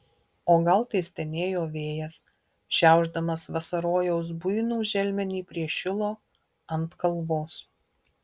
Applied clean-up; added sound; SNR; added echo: none; none; none; none.